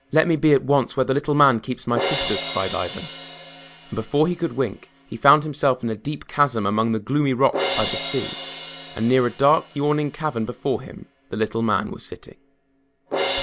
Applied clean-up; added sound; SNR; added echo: none; Crash cymbal; 10 dB; none.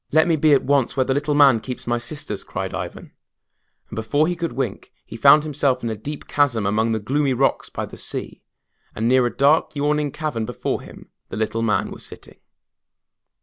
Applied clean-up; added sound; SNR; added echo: none; none; none; none.